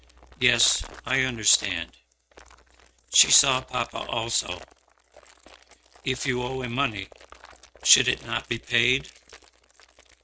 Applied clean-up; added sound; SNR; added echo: neural mask model RNNoise.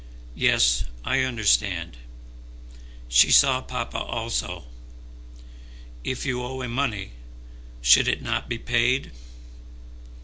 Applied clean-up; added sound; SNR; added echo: none; none; none; none.